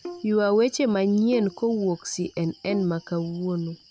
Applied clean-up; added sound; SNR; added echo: none; Bowed string instrument; 18 dB; none.